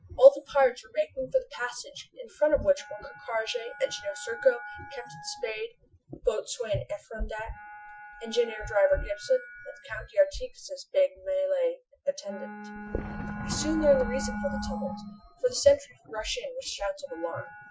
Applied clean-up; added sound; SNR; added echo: classical method Wiener filter.